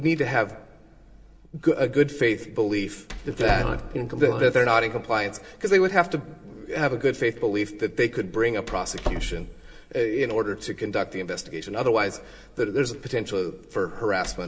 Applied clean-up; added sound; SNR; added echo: none; Door; 13 dB; reverberation time 1.1 s.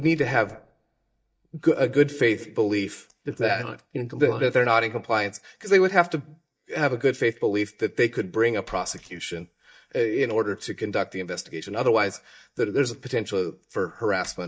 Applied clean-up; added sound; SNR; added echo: neural mask model DeepFilterNet 3.